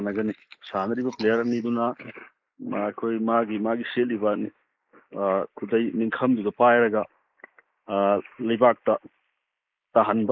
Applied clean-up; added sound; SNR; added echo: neural mask model Resemble Enhance denoiser.